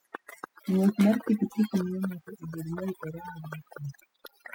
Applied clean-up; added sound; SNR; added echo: classical method spectral subtraction.